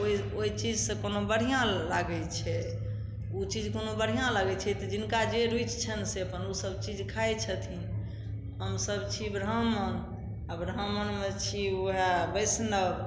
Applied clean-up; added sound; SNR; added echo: none; none; none; none.